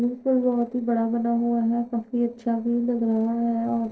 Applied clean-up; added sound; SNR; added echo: neural separator model SepFormer DNS4.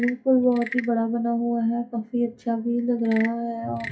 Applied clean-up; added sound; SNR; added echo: classical method WPE with log-MMSE.